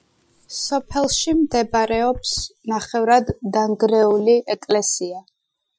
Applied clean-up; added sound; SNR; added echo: classical method Wiener filter.